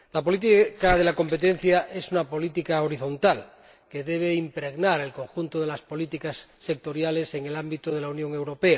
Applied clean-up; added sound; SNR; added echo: neural mask model Resemble Enhance denoiser.